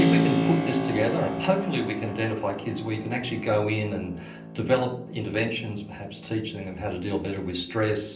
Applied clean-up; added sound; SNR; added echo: none; Keyboard (musical); 3 dB; reverberation time 0.6 s.